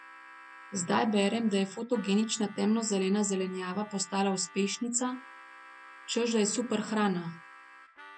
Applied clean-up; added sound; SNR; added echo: none; Harmonica; 19 dB; none.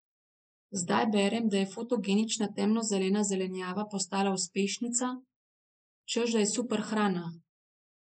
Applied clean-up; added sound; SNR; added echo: neural mask model Resemble Enhance denoiser.